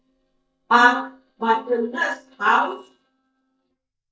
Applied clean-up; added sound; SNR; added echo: neural mask model DeepFilterNet 3.